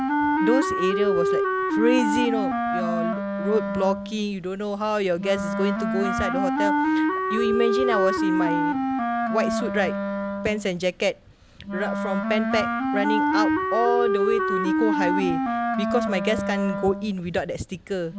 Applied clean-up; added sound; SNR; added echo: none; Wind instrument, woodwind instrument; -2 dB; none.